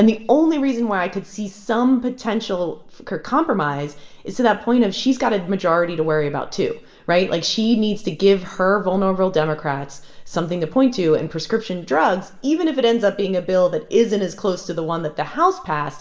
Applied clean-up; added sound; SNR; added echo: none; none; none; reverberation time 0.6 s.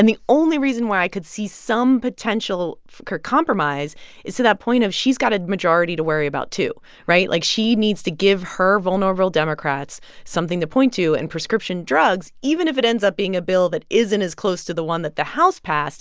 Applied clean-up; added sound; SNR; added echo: none; none; none; none.